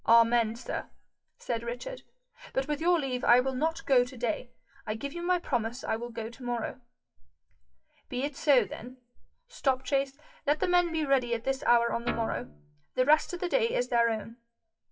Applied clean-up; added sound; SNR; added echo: classical method WPE with log-MMSE.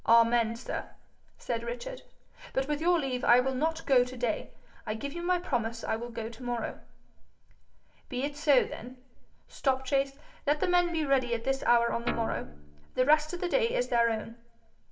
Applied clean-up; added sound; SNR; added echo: none; Guitar; 10 dB; reverberation time 0.6 s.